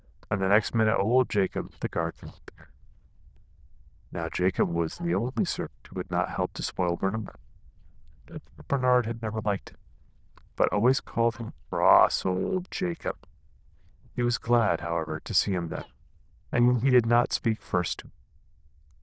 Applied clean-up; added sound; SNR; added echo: neural diffusion model UNIVERSE++.